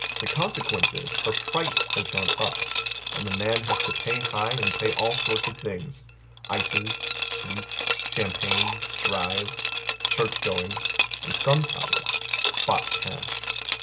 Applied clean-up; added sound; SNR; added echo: none; Liquid; -3 dB; none.